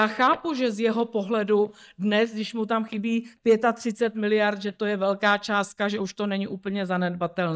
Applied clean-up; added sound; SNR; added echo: neural mask model DeepFilterNet 3.